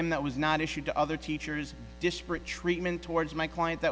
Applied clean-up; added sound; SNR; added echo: none; none; none; none.